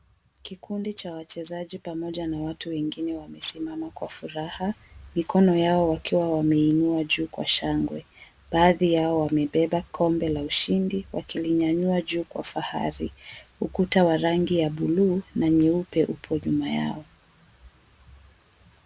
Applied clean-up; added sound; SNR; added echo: none; none; none; none.